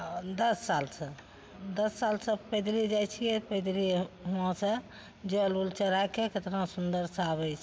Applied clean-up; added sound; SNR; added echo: none; none; none; none.